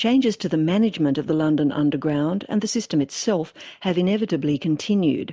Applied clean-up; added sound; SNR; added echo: none; none; none; none.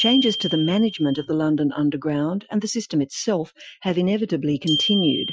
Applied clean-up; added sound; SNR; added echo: classical method Wiener filter.